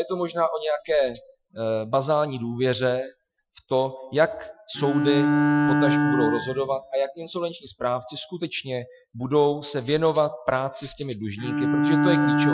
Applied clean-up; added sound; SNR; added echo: classical method Wiener filter.